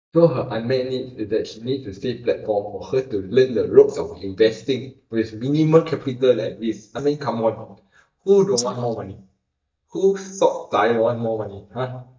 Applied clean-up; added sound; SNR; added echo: neural mask model DeepFilterNet 3.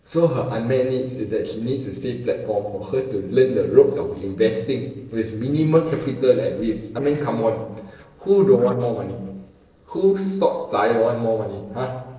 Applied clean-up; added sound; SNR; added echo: neural separator model SepFormer DNS4.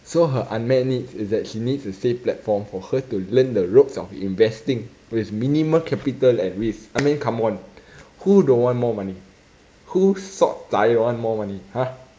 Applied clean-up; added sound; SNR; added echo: none; none; none; none.